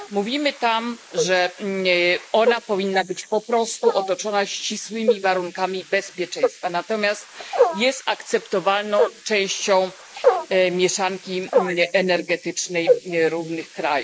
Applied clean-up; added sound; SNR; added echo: neural mask model Resemble Enhance denoiser.